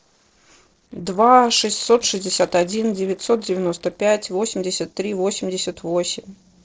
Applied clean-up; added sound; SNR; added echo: neural separator model SepFormer DNS4.